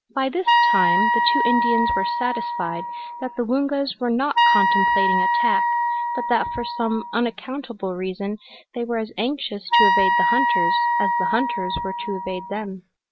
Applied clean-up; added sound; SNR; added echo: none; Wind instrument, woodwind instrument; -5 dB; none.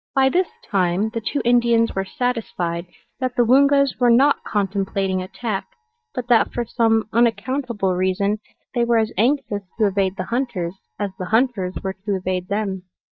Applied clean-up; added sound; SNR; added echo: neural mask model DeepFilterNet 3.